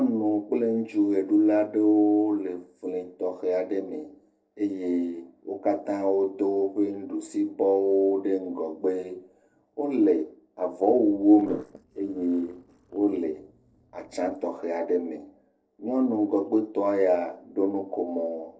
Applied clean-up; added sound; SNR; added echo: neural separator model SepFormer DNS4.